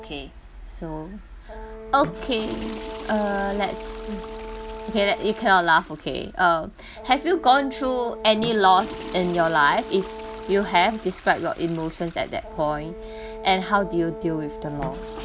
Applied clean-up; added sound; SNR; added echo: none; Toilet flush / Water + Brass instrument; 13 dB; none.